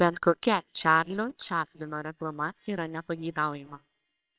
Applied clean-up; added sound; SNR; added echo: neural separator model SepFormer WHAMR!.